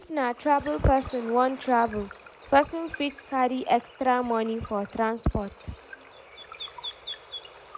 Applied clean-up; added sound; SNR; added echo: none; Water / Bird; 16 dB; none.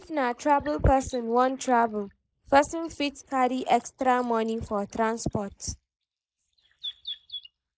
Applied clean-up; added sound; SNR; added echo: neural mask model Resemble Enhance denoiser.